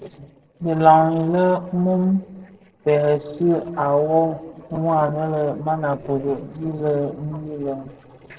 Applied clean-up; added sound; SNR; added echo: neural separator model SepFormer DNS4.